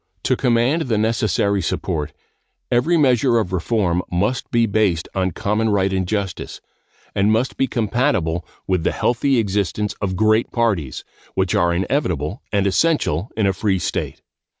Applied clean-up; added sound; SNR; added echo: none; none; none; none.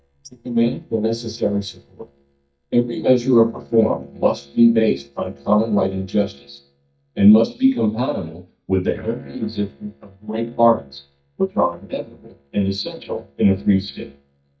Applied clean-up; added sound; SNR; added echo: neural mask model DeepFilterNet 3.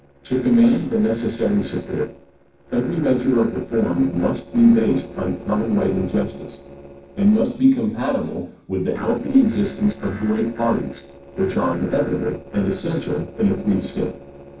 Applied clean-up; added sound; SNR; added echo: neural separator model SepFormer DNS4.